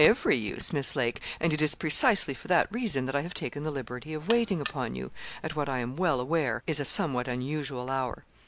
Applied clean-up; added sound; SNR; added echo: none; Alarm; 9 dB; none.